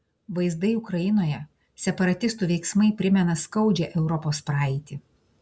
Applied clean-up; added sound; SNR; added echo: none; none; none; none.